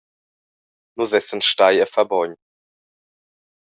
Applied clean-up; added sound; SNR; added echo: none; none; none; none.